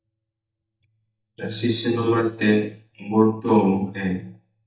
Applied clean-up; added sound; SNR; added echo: neural mask model DeepFilterNet 3.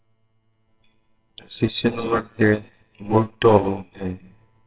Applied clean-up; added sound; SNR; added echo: neural separator model SepFormer WHAMR!.